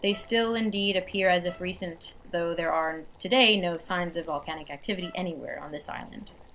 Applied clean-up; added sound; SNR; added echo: none; Boiling + Bowed string instrument; 20 dB; none.